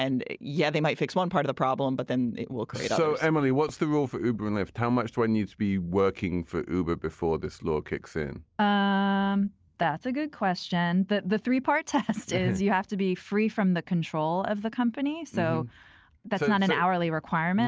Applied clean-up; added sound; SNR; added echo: none; none; none; none.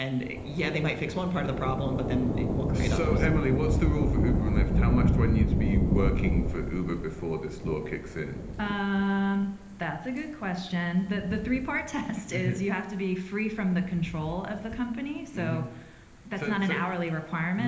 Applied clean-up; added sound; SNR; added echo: none; Thunder / Rain; 0 dB; reverberation time 1.0 s.